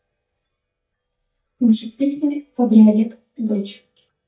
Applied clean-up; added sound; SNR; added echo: neural mask model DeepFilterNet 3.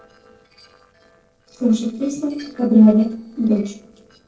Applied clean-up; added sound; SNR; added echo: neural separator model SepFormer DNS4.